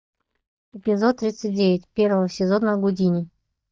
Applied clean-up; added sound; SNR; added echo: neural mask model DeepFilterNet 3.